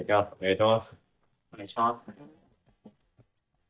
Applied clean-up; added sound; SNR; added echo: neural mask model DeepFilterNet 3.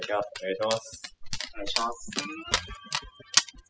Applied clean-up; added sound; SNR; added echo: classical method spectral subtraction.